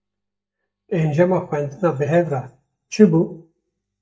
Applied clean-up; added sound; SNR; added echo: neural mask model DeepFilterNet 3.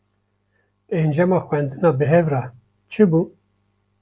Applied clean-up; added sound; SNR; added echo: none; none; none; none.